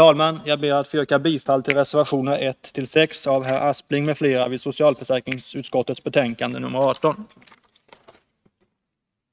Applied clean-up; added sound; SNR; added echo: neural mask model RNNoise.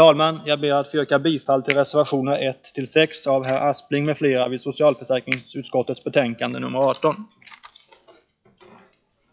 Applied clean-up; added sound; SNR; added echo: classical method log-MMSE.